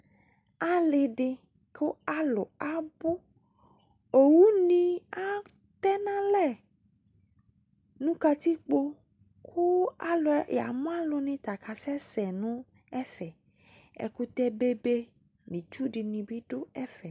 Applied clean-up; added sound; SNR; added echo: none; none; none; none.